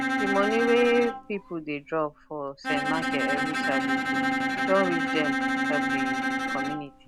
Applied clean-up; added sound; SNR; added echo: none; Bowed string instrument; -1 dB; none.